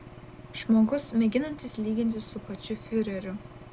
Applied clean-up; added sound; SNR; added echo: none; Engine / Aircraft; 17 dB; none.